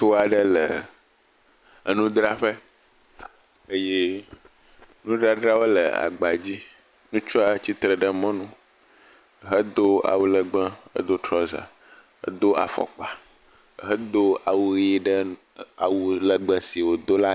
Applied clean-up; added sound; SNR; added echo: none; none; none; none.